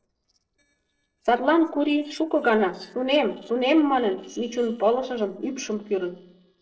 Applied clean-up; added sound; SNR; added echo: neural separator model SepFormer DNS4.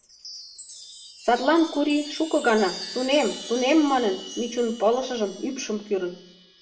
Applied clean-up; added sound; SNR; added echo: none; Chime; 15 dB; reverberation time 0.5 s.